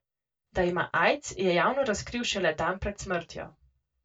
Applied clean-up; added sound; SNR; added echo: none; none; none; reverberation time 0.1 s.